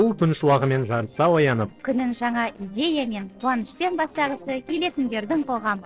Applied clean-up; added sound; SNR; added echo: neural separator model SepFormer DNS4.